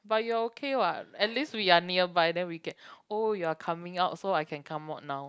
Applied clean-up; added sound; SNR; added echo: none; none; none; none.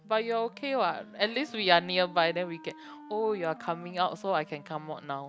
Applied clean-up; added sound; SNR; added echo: none; Wind instrument, woodwind instrument; 20 dB; none.